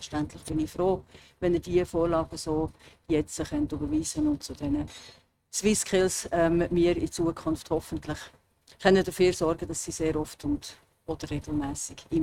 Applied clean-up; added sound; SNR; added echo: neural mask model RNNoise.